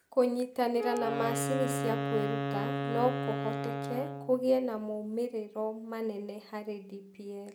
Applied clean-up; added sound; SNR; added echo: none; Wind instrument, woodwind instrument; 4 dB; none.